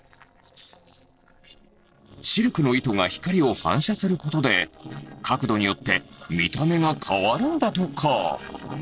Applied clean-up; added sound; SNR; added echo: neural separator model SepFormer DNS4.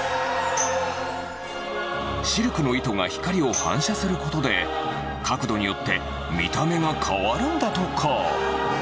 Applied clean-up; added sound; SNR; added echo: none; Tambourine; 12 dB; none.